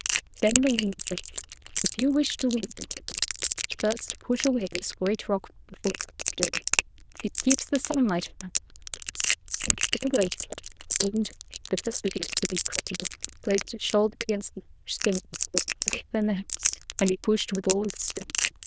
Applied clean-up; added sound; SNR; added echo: neural diffusion model UNIVERSE++.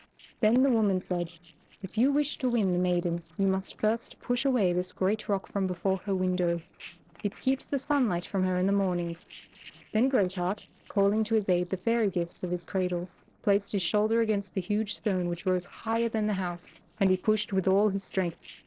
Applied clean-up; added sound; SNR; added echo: neural separator model SepFormer DNS4.